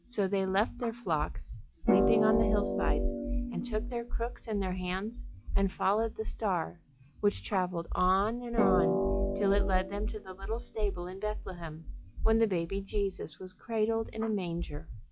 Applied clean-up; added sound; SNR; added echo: classical method log-MMSE.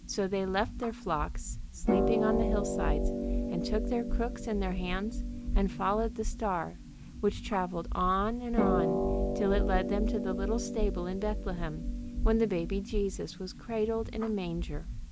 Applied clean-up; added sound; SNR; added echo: none; Harp; -1 dB; none.